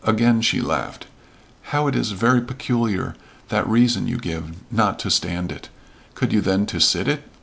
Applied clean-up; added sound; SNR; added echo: none; none; none; none.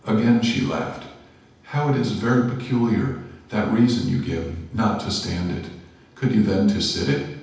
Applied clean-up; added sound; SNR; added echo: none; none; none; reverberation time 0.8 s.